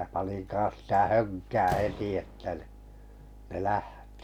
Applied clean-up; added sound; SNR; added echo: none; Slam; 17 dB; none.